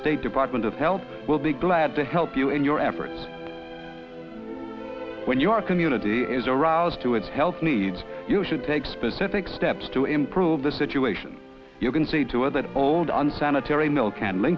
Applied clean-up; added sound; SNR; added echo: none; none; none; none.